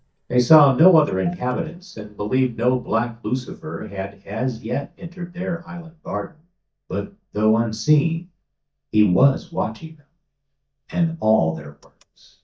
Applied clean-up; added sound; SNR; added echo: neural mask model DeepFilterNet 3.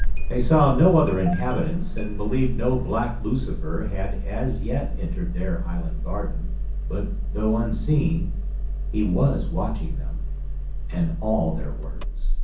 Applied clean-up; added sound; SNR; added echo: none; Engine starting; -1 dB; reverberation time 0.6 s.